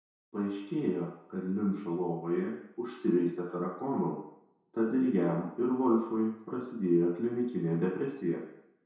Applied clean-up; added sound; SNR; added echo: none; none; none; reverberation time 0.7 s.